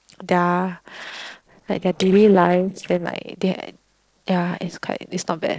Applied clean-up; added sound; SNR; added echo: neural separator model SepFormer DNS4.